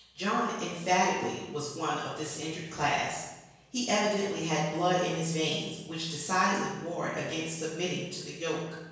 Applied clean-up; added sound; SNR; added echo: none; none; none; reverberation time 1.0 s.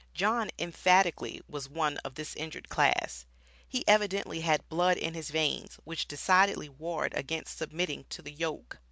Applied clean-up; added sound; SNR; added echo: none; none; none; none.